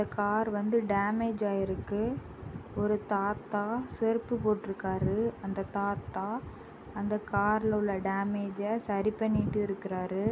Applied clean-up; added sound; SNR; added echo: none; none; none; none.